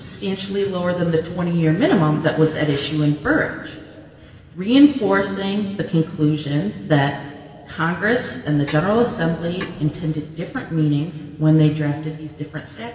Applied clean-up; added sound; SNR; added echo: none; Clock; 16 dB; reverberation time 2.8 s.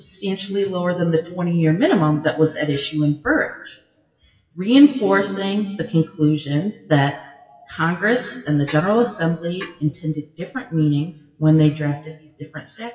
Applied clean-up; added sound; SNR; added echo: classical method WPE with log-MMSE.